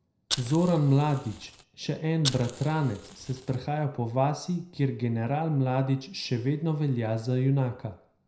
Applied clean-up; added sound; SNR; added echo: none; Fire; 11 dB; reverberation time 0.5 s.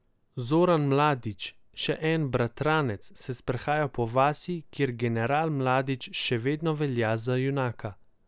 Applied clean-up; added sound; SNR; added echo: none; none; none; none.